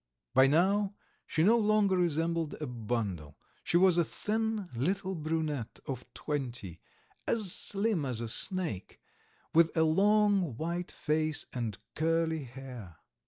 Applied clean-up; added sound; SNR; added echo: none; none; none; none.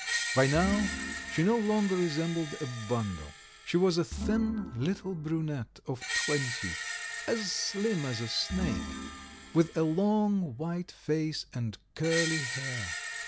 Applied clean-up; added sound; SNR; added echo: none; Screech + Organ; 7 dB; none.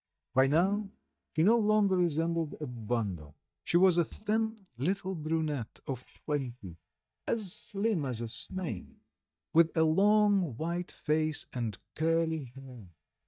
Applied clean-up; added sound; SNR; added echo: neural mask model DeepFilterNet 3.